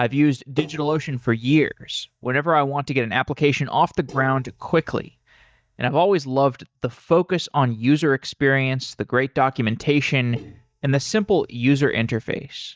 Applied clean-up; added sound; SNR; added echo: neural mask model DeepFilterNet 3.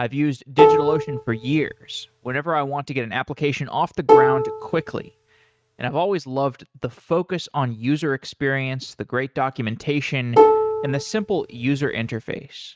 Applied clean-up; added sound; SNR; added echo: neural mask model RNNoise.